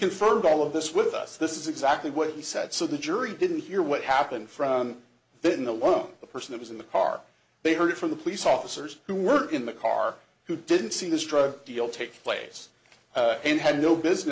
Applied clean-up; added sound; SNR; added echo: none; none; none; none.